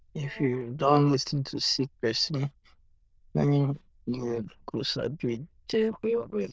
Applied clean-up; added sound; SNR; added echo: neural diffusion model UNIVERSE++.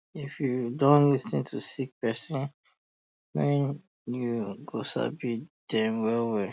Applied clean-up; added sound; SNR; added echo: none; none; none; none.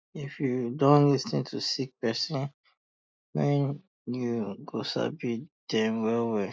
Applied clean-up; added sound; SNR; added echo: neural mask model Resemble Enhance denoiser.